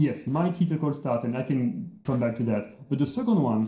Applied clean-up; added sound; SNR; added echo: neural separator model SepFormer DNS4.